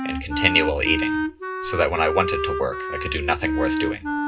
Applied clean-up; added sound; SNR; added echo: none; Wind instrument, woodwind instrument; 2 dB; reverberation time 0.2 s.